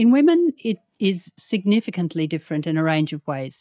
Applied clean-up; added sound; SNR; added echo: neural mask model DeepFilterNet 3.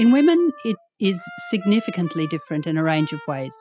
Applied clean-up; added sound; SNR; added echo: classical method spectral subtraction.